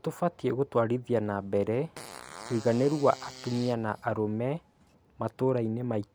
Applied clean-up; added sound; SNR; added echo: none; Fart; 18 dB; none.